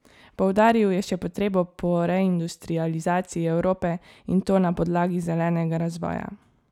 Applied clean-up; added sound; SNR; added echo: none; none; none; none.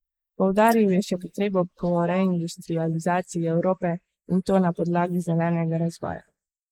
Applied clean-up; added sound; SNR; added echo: neural mask model Resemble Enhance denoiser.